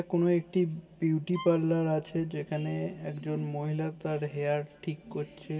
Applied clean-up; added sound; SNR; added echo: none; Bowed string instrument; 18 dB; reverberation time 2.3 s.